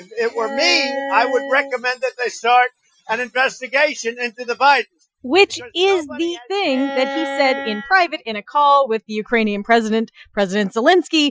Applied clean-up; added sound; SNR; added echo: classical method Wiener filter.